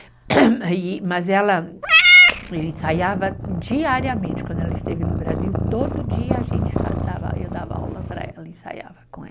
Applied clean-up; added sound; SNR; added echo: none; Meow / Purr; -3 dB; none.